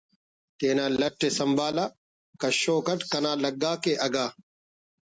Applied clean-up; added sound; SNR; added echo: none; none; none; none.